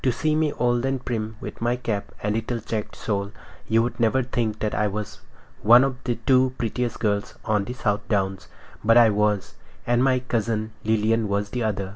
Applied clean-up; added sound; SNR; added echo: none; none; none; none.